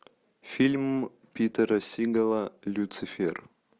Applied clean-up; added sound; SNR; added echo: none; none; none; none.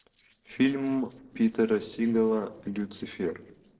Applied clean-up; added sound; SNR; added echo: neural separator model SepFormer DNS4.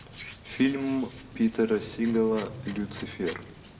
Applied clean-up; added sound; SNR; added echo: none; Hands; 15 dB; reverberation time 1.1 s.